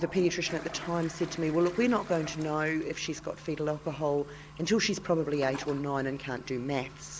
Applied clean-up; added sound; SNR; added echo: none; Toilet flush; 17 dB; none.